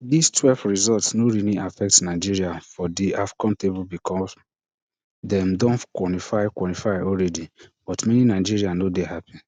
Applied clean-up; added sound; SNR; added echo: none; none; none; none.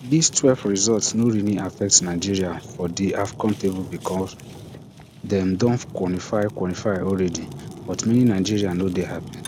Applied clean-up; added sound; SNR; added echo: none; Fire; 16 dB; none.